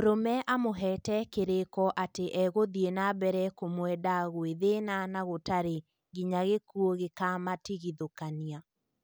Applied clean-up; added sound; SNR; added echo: none; none; none; none.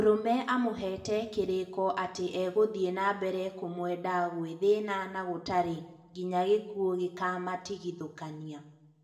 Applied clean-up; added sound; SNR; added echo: none; none; none; reverberation time 0.7 s.